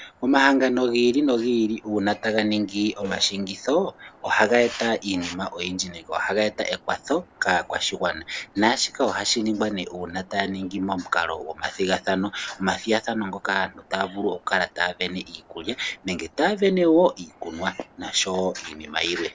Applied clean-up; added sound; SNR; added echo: neural separator model SepFormer DNS4.